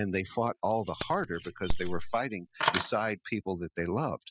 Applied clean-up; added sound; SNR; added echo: classical method spectral subtraction.